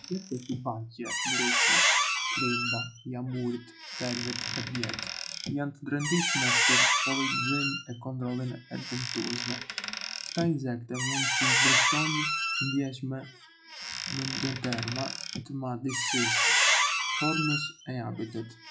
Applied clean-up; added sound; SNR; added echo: classical method log-MMSE.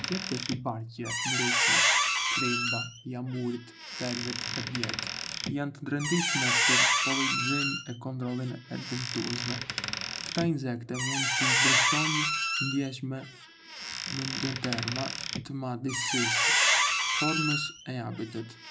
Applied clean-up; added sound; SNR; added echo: none; Squeak; -5 dB; none.